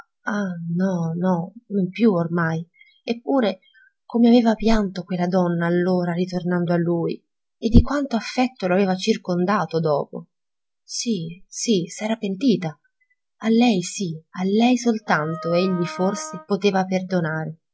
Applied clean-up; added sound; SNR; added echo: none; Wind instrument, woodwind instrument; 14 dB; none.